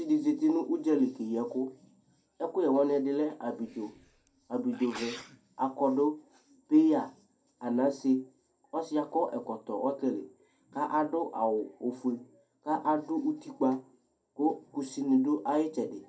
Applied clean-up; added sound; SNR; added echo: none; Sneeze; 18 dB; reverberation time 0.2 s.